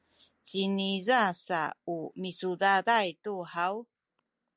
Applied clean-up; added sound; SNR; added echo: none; none; none; none.